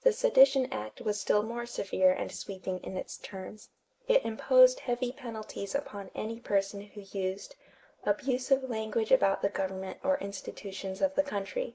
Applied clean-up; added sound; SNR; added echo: neural mask model Resemble Enhance denoiser.